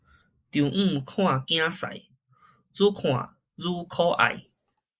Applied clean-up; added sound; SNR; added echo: neural mask model Resemble Enhance denoiser.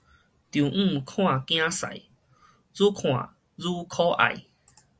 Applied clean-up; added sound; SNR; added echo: none; none; none; none.